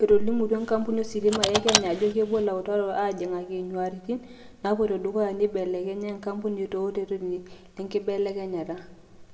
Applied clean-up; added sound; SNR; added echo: none; Car; 5 dB; reverberation time 1.2 s.